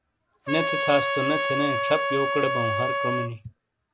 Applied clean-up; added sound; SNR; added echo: none; Trumpet; -1 dB; none.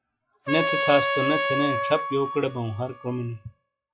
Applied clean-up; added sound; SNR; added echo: classical method log-MMSE.